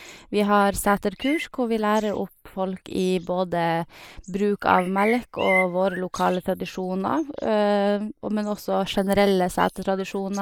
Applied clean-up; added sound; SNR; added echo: neural mask model Resemble Enhance denoiser.